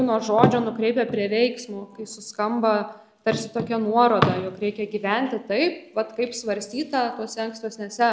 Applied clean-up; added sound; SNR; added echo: none; none; none; none.